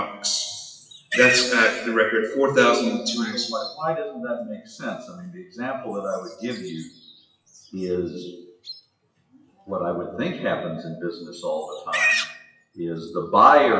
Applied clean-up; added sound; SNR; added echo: classical method WPE with log-MMSE.